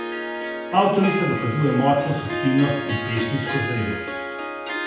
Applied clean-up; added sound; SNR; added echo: none; Harp; 5 dB; reverberation time 0.8 s.